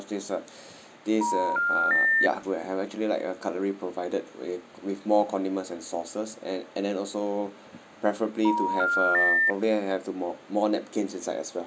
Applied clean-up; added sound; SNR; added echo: none; Telephone; -4 dB; none.